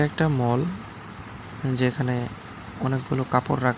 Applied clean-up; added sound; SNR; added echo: none; none; none; none.